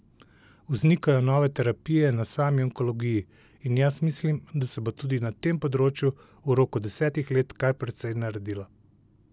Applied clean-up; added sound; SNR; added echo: none; none; none; none.